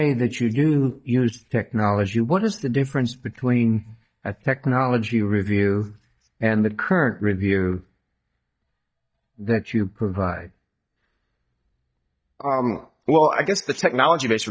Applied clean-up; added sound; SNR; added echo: neural mask model DeepFilterNet 3.